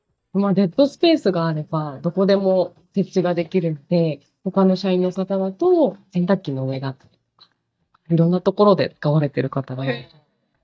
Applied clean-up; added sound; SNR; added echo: neural mask model DeepFilterNet 3.